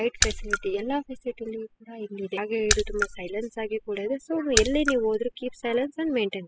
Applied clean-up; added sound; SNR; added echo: classical method spectral subtraction.